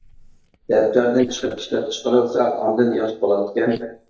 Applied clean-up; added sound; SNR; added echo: neural mask model DeepFilterNet 3.